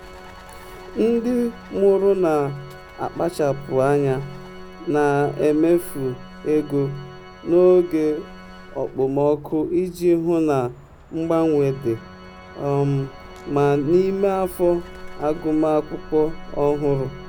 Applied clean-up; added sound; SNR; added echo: none; Bird + Organ; 17 dB; none.